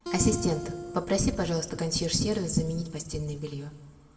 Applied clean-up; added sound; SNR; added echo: none; Acoustic guitar; 12 dB; reverberation time 1.1 s.